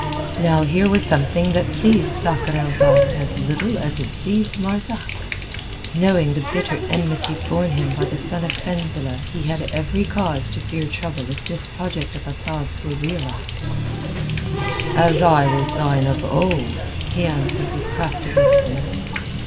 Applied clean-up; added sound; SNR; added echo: none; Water tap, faucet; 2 dB; none.